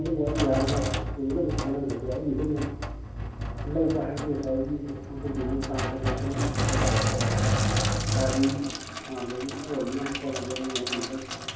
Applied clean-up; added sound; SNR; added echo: none; Sink (filling or washing); -1 dB; reverberation time 0.9 s.